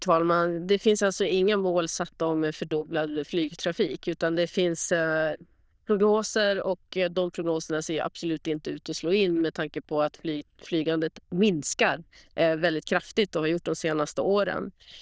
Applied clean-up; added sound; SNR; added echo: neural diffusion model UNIVERSE++.